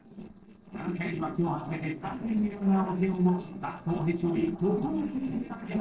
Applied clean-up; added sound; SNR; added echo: neural separator model SepFormer DNS4.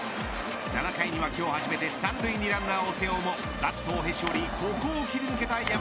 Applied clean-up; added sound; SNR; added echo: none; none; none; none.